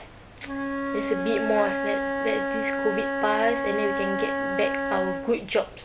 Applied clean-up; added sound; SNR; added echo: none; Wind instrument, woodwind instrument; 1 dB; none.